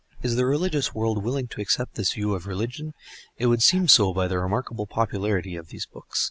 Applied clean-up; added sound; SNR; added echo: none; none; none; none.